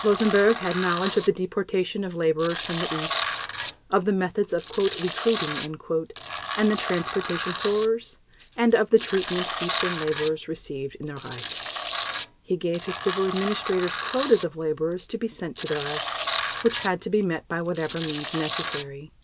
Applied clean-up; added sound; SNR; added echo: none; Tools; 1 dB; none.